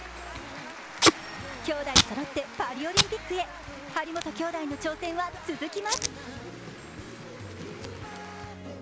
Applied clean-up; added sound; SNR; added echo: none; Packing tape, duct tape; -2 dB; none.